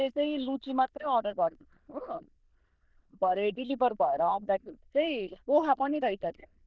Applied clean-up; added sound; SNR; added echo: neural diffusion model UNIVERSE++.